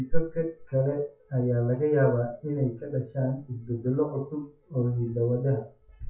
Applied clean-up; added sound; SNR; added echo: classical method WPE with log-MMSE.